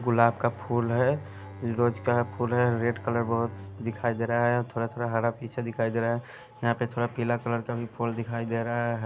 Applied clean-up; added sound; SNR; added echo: none; Bowed string instrument; 18 dB; none.